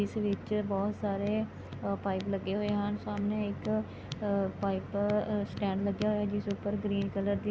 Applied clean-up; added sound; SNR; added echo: none; none; none; none.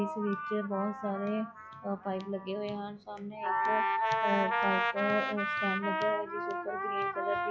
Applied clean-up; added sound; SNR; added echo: classical method log-MMSE.